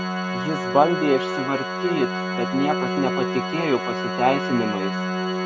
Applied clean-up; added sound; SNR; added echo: none; Organ; 2 dB; none.